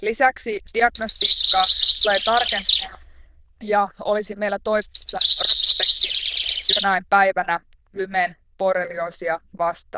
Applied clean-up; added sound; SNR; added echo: neural diffusion model UNIVERSE++.